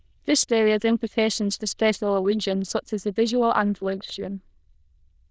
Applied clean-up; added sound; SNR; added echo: neural diffusion model UNIVERSE++.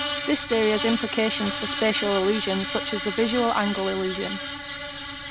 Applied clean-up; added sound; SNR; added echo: none; Screech; 4 dB; none.